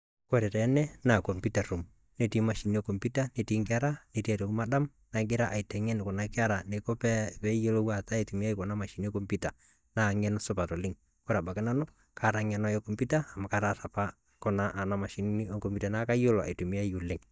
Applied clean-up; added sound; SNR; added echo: neural mask model DeepFilterNet 3.